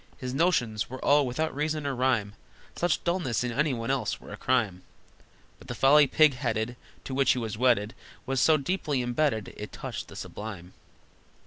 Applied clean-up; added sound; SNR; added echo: none; none; none; none.